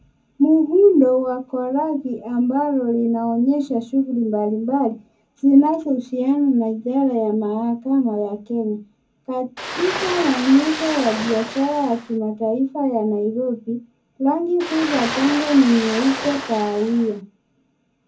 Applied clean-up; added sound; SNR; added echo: none; Ocean; 8 dB; reverberation time 0.3 s.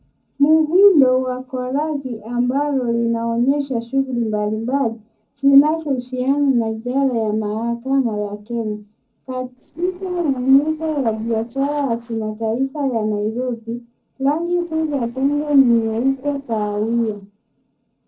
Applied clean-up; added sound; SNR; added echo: neural separator model SepFormer DNS4.